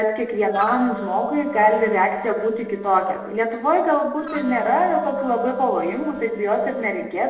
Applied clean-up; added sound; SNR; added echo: neural separator model SepFormer DNS4.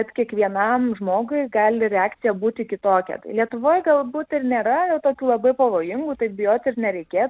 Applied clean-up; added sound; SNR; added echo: none; none; none; none.